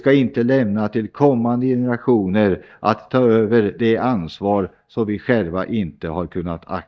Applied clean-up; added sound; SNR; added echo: neural mask model DeepFilterNet 3.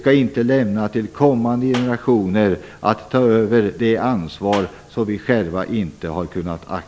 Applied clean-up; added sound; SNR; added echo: none; Clapping; 18 dB; none.